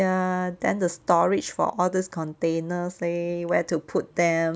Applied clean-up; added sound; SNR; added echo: none; none; none; none.